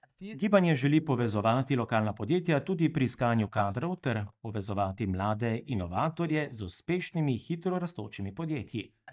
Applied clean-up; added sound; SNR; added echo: neural mask model DeepFilterNet 3.